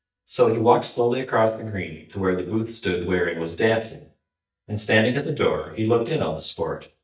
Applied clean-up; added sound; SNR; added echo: neural mask model DeepFilterNet 3.